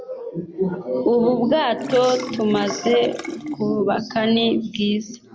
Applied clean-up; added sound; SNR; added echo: none; Sink (filling or washing); 17 dB; none.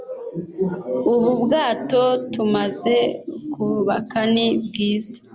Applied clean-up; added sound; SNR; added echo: none; none; none; none.